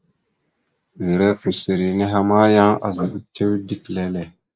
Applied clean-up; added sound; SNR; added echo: neural mask model Resemble Enhance denoiser.